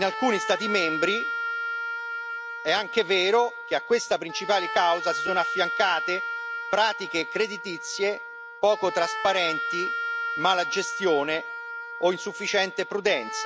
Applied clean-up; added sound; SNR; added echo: none; Wind instrument, woodwind instrument; 5 dB; none.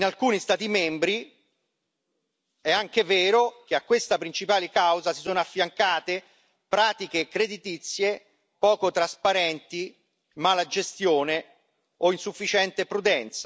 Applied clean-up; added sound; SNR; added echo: none; none; none; none.